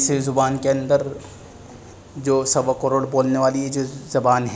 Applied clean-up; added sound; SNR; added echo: none; none; none; none.